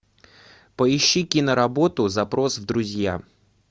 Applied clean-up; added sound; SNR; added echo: none; none; none; none.